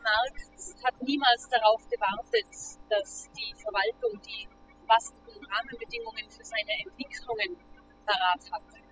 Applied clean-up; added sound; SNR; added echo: classical method spectral subtraction.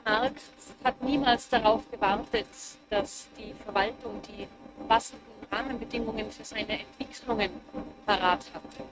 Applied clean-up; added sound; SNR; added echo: neural mask model RNNoise.